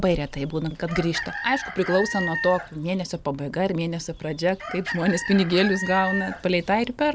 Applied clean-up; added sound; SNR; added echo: none; Chicken, rooster; 9 dB; none.